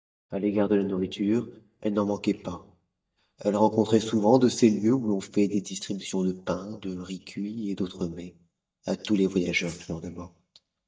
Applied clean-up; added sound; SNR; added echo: neural mask model DeepFilterNet 3.